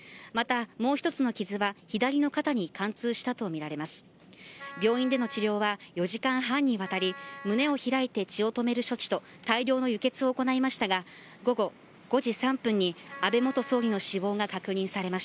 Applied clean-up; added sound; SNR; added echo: none; Wind instrument, woodwind instrument; 16 dB; none.